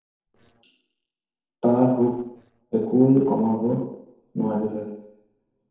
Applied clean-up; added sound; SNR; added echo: neural separator model SepFormer DNS4.